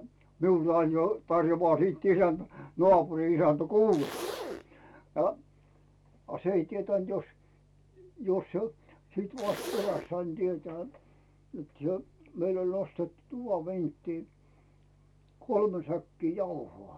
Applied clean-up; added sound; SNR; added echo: none; Zipper (clothing); 12 dB; none.